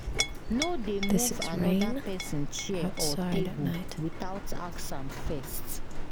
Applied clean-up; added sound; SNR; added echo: none; Rain + Chink, clink; -4 dB; none.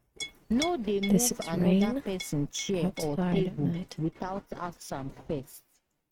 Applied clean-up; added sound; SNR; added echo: neural mask model RNNoise.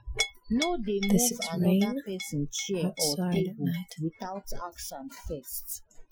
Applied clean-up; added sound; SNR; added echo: classical method Wiener filter.